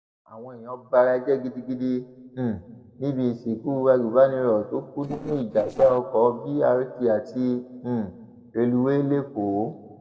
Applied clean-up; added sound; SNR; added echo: neural separator model SepFormer DNS4.